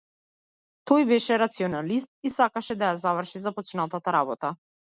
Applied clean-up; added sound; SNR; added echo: none; none; none; none.